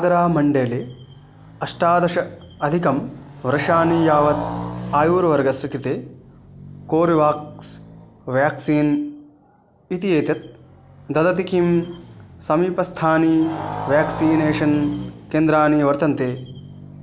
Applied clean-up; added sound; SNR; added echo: none; Motorcycle; 13 dB; none.